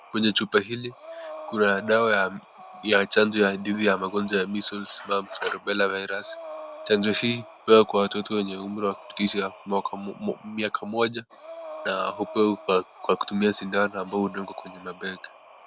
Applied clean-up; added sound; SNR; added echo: none; Breathing; 18 dB; none.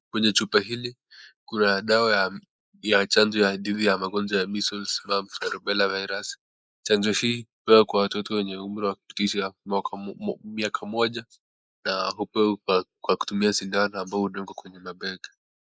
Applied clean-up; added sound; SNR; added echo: neural mask model Resemble Enhance denoiser.